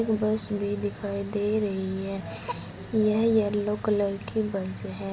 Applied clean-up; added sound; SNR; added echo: none; none; none; none.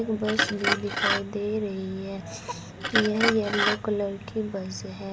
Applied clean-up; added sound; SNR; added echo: none; Glass; 1 dB; none.